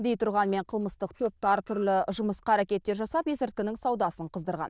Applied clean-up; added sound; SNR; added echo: neural diffusion model UNIVERSE++.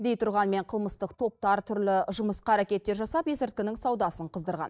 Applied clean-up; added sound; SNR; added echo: neural mask model DeepFilterNet 3.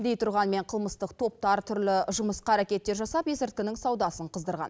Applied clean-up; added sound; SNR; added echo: none; none; none; none.